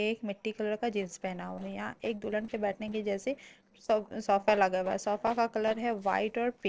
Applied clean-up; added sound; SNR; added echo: neural separator model SepFormer DNS4.